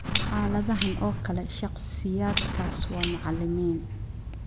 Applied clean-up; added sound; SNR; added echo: none; Clock; 3 dB; none.